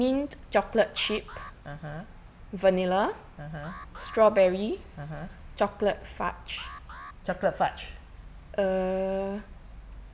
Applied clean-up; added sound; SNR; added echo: none; Alarm; 20 dB; none.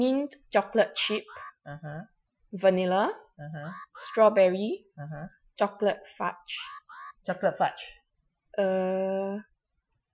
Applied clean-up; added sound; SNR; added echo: classical method Wiener filter.